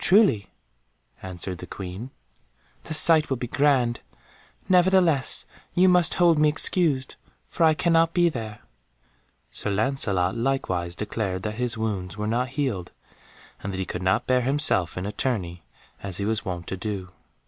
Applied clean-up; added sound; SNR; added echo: none; none; none; none.